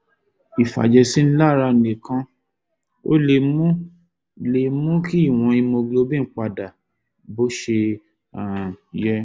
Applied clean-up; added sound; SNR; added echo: none; none; none; none.